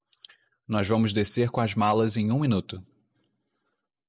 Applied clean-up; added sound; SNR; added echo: none; none; none; none.